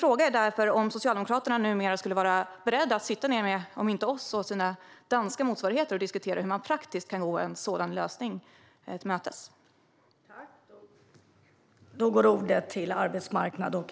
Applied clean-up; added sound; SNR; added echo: none; none; none; none.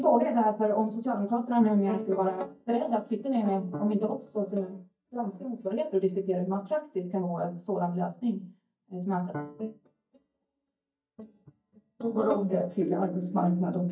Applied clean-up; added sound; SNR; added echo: neural mask model DeepFilterNet 3.